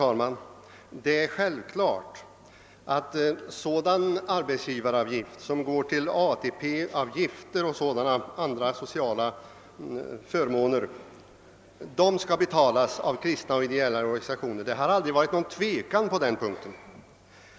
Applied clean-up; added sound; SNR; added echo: none; none; none; none.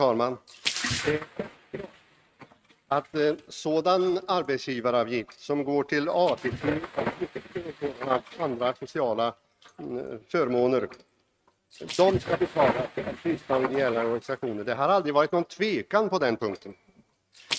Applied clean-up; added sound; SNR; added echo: neural mask model RNNoise.